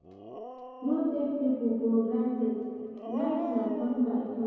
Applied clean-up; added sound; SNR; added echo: none; Dog; 12 dB; reverberation time 2.2 s.